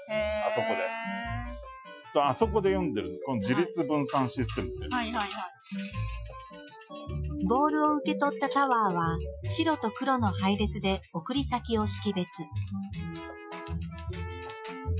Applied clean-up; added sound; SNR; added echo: classical method Wiener filter.